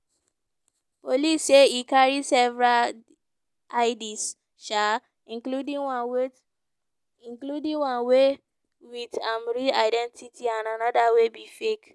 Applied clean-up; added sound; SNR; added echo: none; none; none; none.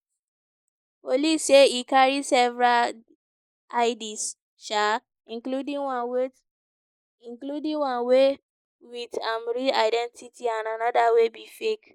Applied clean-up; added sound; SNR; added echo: neural mask model Resemble Enhance denoiser.